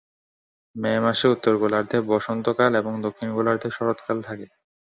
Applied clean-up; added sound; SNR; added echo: none; none; none; none.